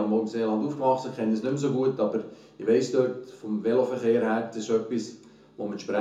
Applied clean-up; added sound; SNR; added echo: none; none; none; reverberation time 0.6 s.